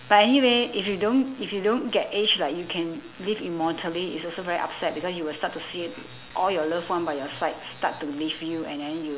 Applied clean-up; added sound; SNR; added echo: none; none; none; none.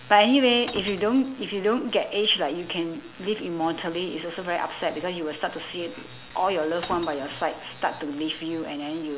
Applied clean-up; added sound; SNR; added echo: none; Glass; 15 dB; none.